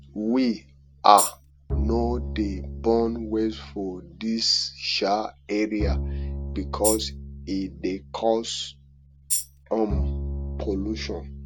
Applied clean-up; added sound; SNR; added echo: none; Tambourine + Bowed string instrument; 5 dB; none.